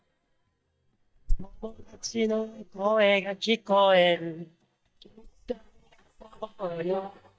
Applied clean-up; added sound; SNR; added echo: neural mask model DeepFilterNet 3.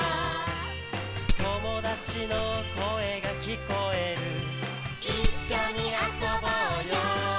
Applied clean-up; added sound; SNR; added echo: none; Glass; 5 dB; none.